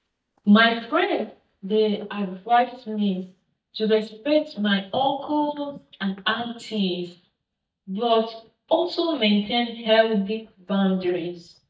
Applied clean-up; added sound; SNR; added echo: neural mask model DeepFilterNet 3.